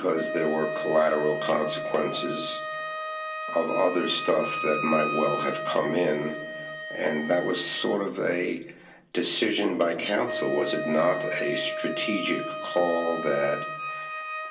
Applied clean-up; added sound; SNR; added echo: none; Wind instrument, woodwind instrument; 6 dB; reverberation time 0.3 s.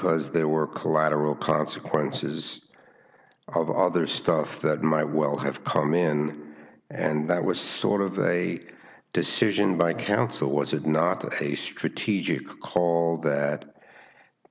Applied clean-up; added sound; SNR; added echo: none; none; none; none.